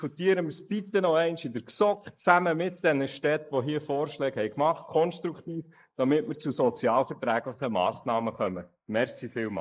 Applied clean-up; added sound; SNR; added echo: neural mask model Resemble Enhance denoiser.